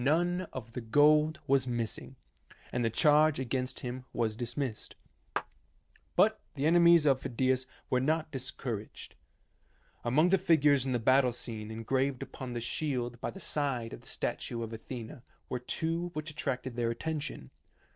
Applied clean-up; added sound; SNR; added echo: neural separator model SepFormer DNS4.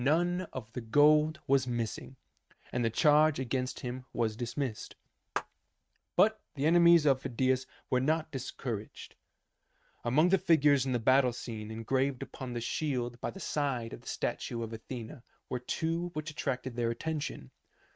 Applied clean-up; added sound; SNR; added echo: neural mask model RNNoise.